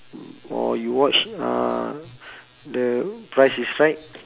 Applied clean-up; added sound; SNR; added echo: none; none; none; none.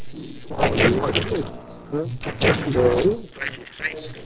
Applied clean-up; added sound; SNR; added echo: neural separator model SepFormer DNS4.